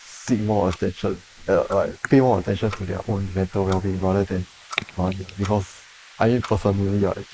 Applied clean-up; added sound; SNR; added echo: neural mask model Resemble Enhance denoiser.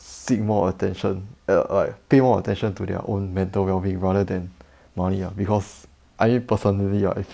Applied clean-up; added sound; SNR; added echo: none; none; none; none.